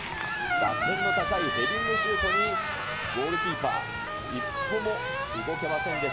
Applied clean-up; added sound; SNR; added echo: none; Squeak; -2 dB; none.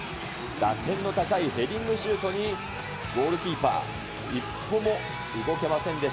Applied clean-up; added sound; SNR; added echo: none; none; none; none.